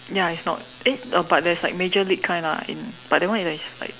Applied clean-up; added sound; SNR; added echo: none; none; none; none.